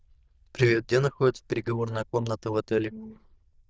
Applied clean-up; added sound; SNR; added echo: neural diffusion model UNIVERSE++.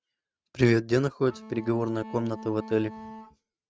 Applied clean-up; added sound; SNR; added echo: neural mask model RNNoise.